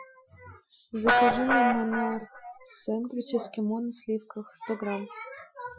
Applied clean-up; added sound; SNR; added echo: classical method Wiener filter.